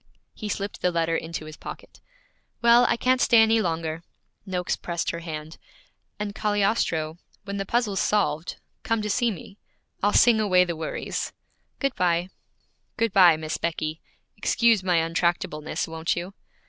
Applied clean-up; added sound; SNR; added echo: none; none; none; none.